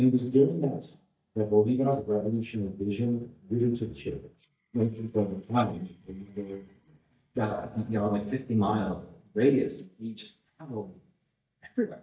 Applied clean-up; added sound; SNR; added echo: neural mask model DeepFilterNet 3.